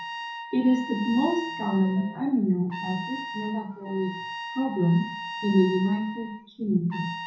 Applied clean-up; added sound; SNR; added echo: none; Trumpet; 10 dB; reverberation time 0.6 s.